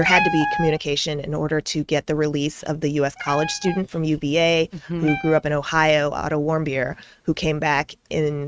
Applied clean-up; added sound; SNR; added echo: neural mask model RNNoise.